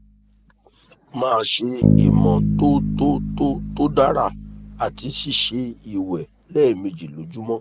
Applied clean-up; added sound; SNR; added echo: none; Bass guitar; 1 dB; none.